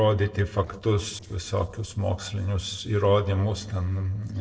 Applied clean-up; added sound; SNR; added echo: neural separator model SepFormer DNS4.